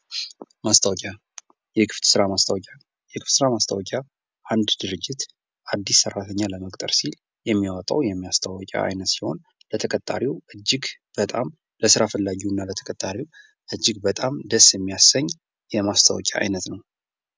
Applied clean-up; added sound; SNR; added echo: none; none; none; none.